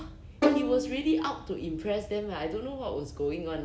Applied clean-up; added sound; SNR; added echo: none; Bowed string instrument; 0 dB; none.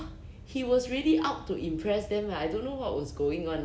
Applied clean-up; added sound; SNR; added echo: none; none; none; none.